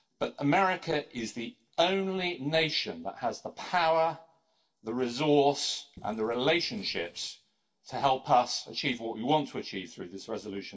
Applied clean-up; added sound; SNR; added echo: neural separator model SepFormer DNS4.